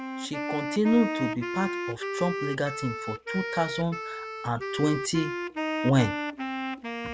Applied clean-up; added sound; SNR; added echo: none; Wind instrument, woodwind instrument; 4 dB; none.